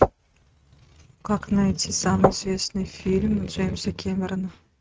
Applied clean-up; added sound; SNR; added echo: neural mask model RNNoise.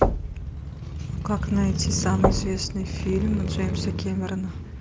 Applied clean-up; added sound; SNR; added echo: none; Motorcycle + Knock / Wood / Percussion; -2 dB; none.